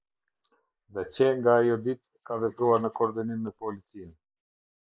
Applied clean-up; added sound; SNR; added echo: neural mask model Resemble Enhance denoiser.